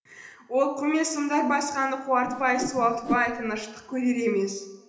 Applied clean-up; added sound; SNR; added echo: none; Whoosh, swoosh, swish; 8 dB; reverberation time 1.0 s.